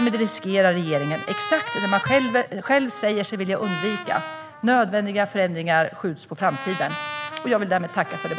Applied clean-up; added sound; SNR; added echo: none; Trumpet; 11 dB; none.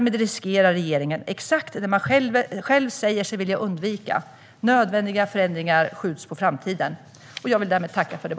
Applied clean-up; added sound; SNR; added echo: none; none; none; none.